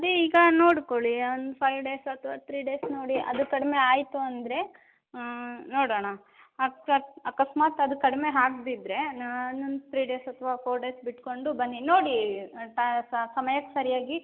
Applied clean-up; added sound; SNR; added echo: none; none; none; none.